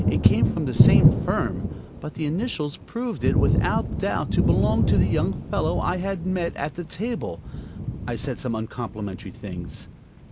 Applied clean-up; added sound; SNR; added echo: none; Thunder; -3 dB; none.